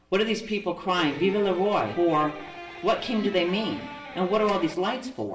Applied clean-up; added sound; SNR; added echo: none; Electric guitar; 14 dB; reverberation time 0.7 s.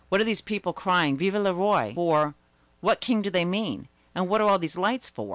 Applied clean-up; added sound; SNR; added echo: none; none; none; none.